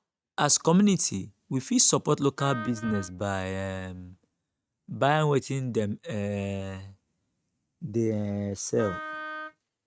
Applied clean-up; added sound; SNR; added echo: neural mask model RNNoise.